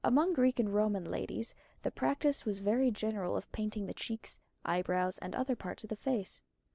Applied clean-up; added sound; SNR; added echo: none; none; none; none.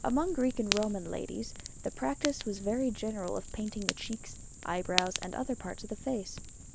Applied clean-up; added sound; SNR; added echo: none; Fire; 6 dB; none.